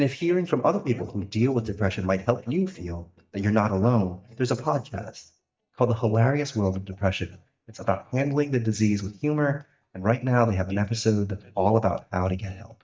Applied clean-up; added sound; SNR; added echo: neural mask model DeepFilterNet 3.